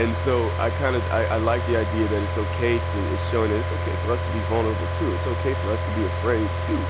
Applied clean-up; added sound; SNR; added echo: none; Car; 0 dB; none.